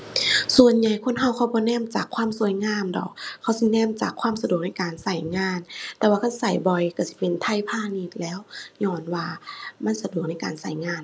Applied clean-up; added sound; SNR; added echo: none; none; none; none.